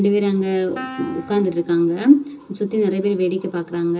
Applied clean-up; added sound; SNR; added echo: none; Wind instrument, woodwind instrument; 18 dB; reverberation time 0.2 s.